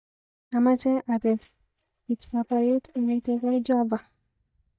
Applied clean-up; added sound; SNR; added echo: neural mask model DeepFilterNet 3.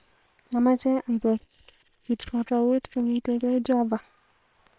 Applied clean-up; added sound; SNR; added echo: neural separator model SepFormer WHAM!.